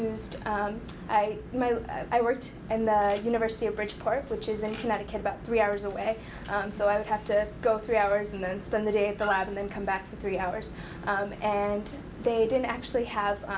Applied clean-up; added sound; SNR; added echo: none; none; none; none.